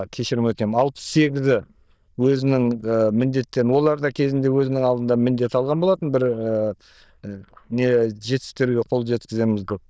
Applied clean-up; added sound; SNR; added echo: neural diffusion model UNIVERSE++.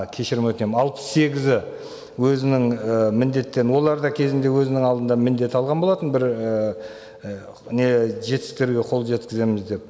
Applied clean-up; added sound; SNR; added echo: none; none; none; none.